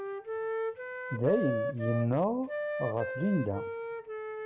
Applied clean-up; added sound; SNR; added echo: none; Wind instrument, woodwind instrument; 3 dB; none.